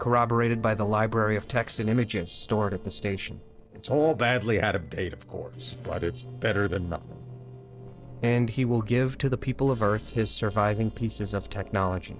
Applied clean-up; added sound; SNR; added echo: neural separator model SepFormer DNS4.